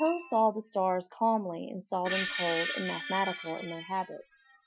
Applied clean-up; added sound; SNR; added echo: classical method Wiener filter.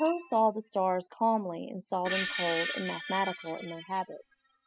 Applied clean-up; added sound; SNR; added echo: classical method spectral subtraction.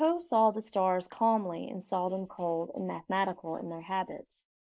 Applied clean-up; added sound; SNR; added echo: neural mask model Resemble Enhance denoiser.